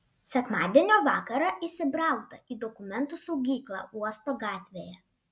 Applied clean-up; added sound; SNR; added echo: none; none; none; none.